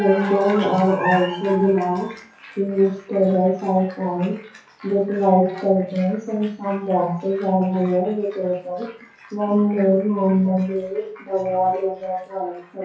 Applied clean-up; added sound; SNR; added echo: classical method WPE with log-MMSE.